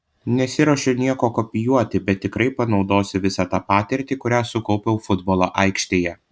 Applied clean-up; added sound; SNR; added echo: none; none; none; none.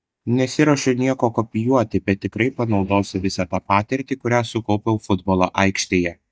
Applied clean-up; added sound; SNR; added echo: neural mask model DeepFilterNet 3.